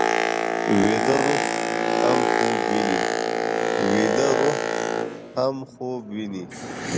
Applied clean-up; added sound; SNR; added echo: none; Boat, Water vehicle; -4 dB; none.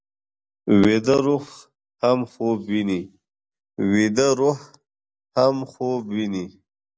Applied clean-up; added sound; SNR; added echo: none; none; none; none.